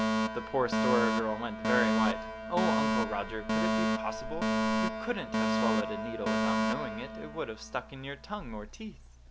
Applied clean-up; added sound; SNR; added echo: none; Alarm; -4 dB; none.